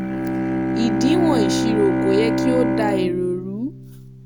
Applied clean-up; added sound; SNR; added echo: none; Bowed string instrument; -2 dB; none.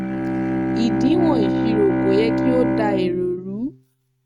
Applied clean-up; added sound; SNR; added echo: neural mask model RNNoise.